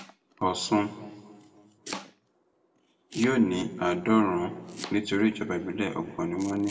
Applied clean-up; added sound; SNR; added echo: none; Domestic sounds, home sounds; 18 dB; reverberation time 1.1 s.